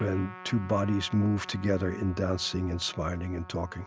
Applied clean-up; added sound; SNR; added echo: none; Trumpet; 17 dB; none.